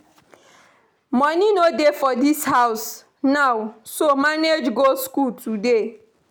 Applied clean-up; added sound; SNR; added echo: none; none; none; none.